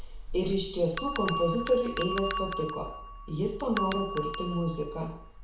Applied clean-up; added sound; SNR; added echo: none; Bell; 5 dB; reverberation time 0.6 s.